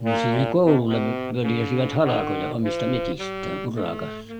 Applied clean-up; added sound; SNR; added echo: none; Wind instrument, woodwind instrument; 5 dB; none.